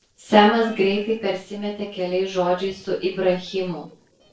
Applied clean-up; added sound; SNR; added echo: neural separator model SepFormer DNS4.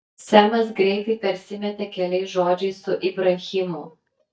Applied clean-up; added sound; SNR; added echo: neural mask model DeepFilterNet 3.